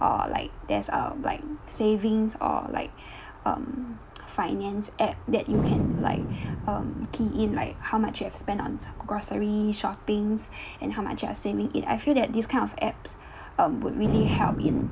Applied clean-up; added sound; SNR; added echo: none; Thunder; 7 dB; none.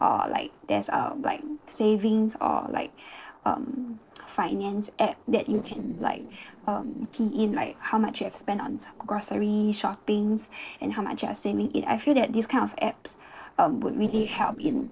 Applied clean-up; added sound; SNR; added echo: neural separator model SepFormer DNS4.